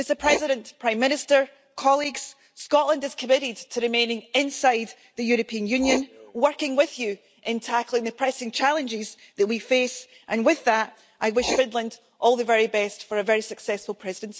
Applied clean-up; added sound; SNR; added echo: none; Writing; 15 dB; none.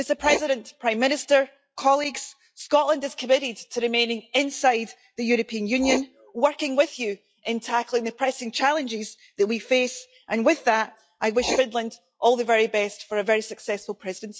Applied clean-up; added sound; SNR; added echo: classical method log-MMSE.